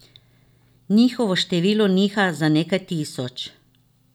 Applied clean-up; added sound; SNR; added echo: none; none; none; none.